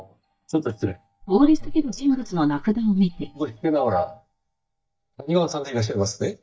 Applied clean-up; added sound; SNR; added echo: neural mask model DeepFilterNet 3.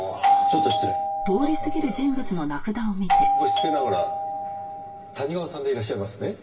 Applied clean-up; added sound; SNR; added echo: none; Doorbell; -3 dB; reverberation time 0.2 s.